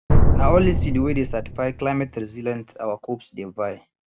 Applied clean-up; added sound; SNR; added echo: none; Drum; -4 dB; none.